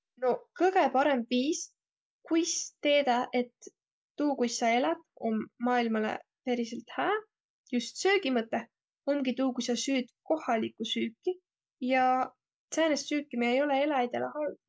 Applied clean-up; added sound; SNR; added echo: none; none; none; none.